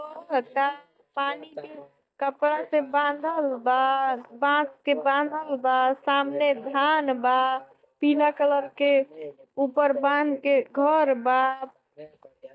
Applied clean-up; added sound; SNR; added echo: neural mask model DeepFilterNet 3.